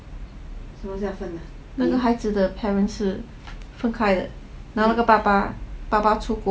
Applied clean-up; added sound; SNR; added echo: none; none; none; none.